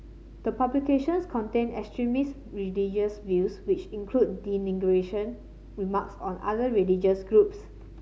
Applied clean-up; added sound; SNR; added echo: none; none; none; none.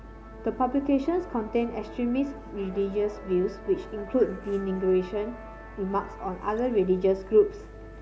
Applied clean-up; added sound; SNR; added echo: none; Musical instrument; 18 dB; none.